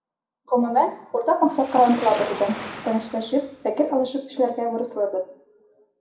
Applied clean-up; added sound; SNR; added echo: none; Waves, surf; 12 dB; reverberation time 0.5 s.